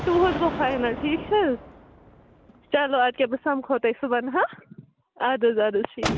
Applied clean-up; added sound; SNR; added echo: none; Gunshot, gunfire; 11 dB; none.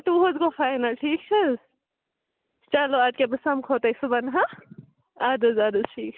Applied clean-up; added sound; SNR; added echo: none; none; none; none.